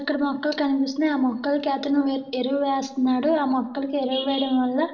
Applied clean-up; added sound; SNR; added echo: none; none; none; reverberation time 0.6 s.